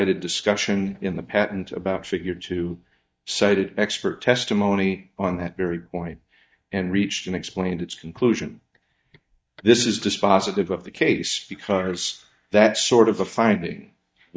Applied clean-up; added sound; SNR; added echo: neural mask model DeepFilterNet 3.